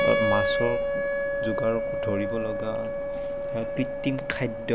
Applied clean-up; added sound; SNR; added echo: none; Wind instrument, woodwind instrument; -2 dB; none.